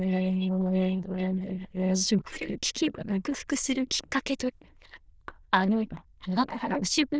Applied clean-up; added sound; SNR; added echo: neural diffusion model UNIVERSE++.